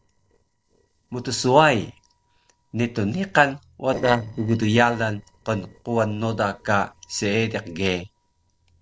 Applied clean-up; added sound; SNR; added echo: neural separator model SepFormer DNS4.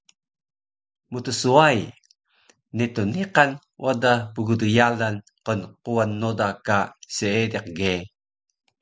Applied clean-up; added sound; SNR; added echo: none; none; none; none.